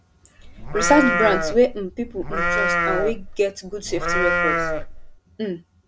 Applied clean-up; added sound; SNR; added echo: none; Livestock, farm animals, working animals; 0 dB; none.